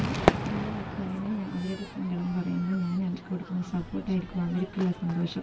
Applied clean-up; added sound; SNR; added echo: none; Crowd / Fireworks; 3 dB; reverberation time 0.1 s.